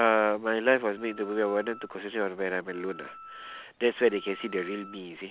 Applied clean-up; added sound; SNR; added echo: none; Wind instrument, woodwind instrument; 19 dB; none.